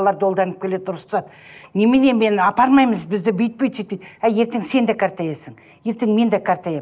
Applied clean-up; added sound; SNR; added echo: none; none; none; none.